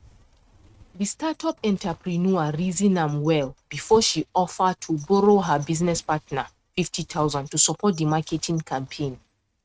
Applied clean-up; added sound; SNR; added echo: neural mask model RNNoise.